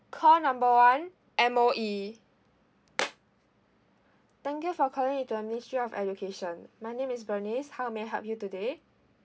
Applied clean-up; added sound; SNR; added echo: none; none; none; none.